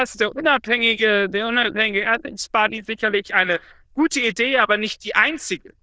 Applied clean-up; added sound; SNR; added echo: neural diffusion model UNIVERSE++.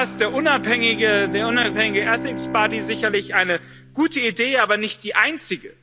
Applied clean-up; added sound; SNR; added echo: none; Bowed string instrument; 10 dB; none.